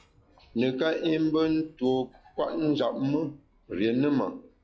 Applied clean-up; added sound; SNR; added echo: classical method log-MMSE.